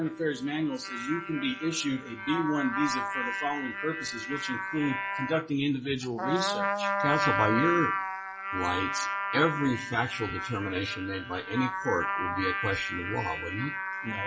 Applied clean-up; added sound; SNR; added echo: classical method log-MMSE.